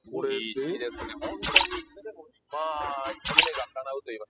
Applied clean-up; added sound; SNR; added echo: classical method spectral subtraction.